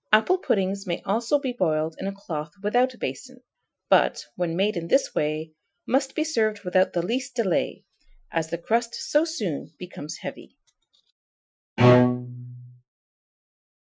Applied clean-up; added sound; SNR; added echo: classical method Wiener filter.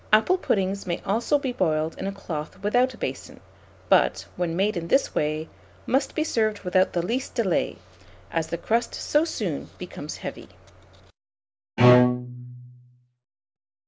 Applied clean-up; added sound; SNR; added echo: none; Bowed string instrument; -4 dB; none.